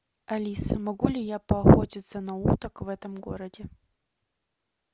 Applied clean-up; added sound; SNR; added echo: none; none; none; none.